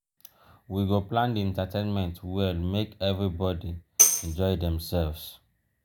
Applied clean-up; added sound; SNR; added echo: none; Tambourine; -2 dB; none.